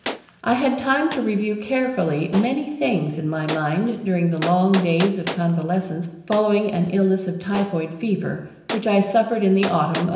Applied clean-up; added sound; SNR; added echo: none; Gunshot, gunfire; 14 dB; reverberation time 0.9 s.